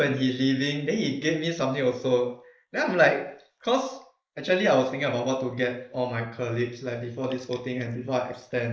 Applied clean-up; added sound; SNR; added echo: neural mask model Resemble Enhance denoiser.